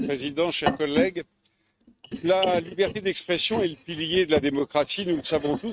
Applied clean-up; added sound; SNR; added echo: neural mask model RNNoise.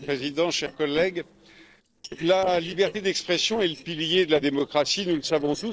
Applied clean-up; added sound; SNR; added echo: neural separator model SepFormer DNS4.